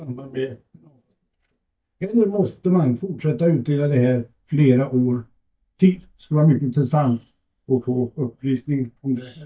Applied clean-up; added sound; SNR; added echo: neural mask model DeepFilterNet 3.